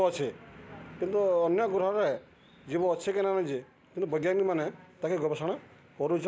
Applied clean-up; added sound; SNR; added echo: none; none; none; none.